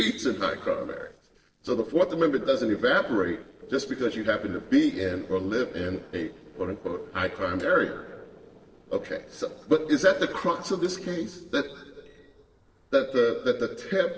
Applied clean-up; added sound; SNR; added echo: neural separator model SepFormer DNS4.